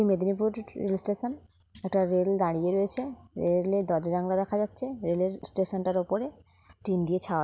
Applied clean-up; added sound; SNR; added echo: none; none; none; none.